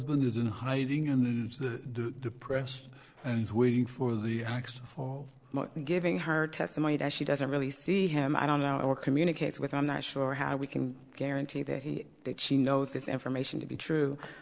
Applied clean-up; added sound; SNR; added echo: neural separator model SepFormer DNS4.